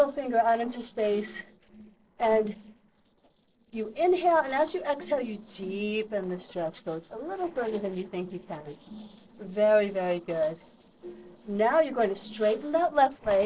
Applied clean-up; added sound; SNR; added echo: neural separator model SepFormer DNS4.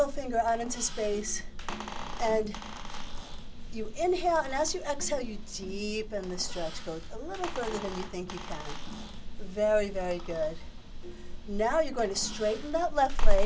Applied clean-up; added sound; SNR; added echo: none; Squeak; 17 dB; none.